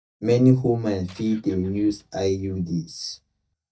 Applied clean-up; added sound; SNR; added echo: neural mask model DeepFilterNet 3.